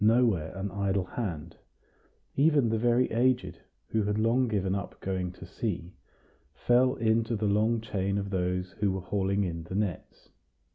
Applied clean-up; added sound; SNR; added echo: none; none; none; none.